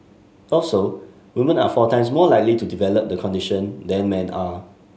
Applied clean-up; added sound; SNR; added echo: none; none; none; none.